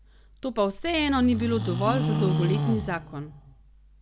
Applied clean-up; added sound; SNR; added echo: none; Livestock, farm animals, working animals; 1 dB; none.